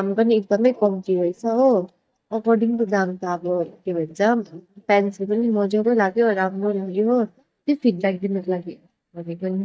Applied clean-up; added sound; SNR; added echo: neural mask model DeepFilterNet 3.